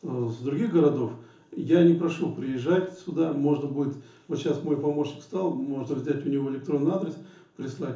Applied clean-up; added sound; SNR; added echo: none; none; none; reverberation time 0.7 s.